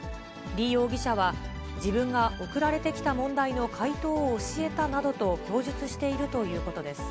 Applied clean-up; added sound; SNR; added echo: none; none; none; none.